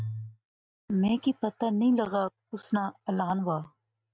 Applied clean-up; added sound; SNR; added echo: neural mask model RNNoise.